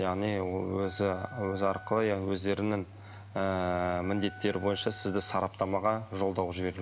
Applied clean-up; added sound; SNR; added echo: none; Wind instrument, woodwind instrument; 18 dB; none.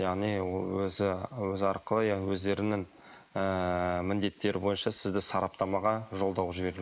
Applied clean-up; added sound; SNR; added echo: neural mask model Resemble Enhance denoiser.